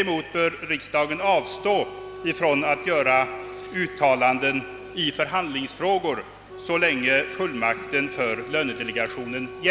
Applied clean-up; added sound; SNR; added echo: none; Wind instrument, woodwind instrument; 15 dB; none.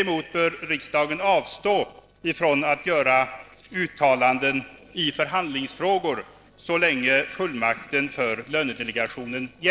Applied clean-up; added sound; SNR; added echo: neural separator model SepFormer DNS4.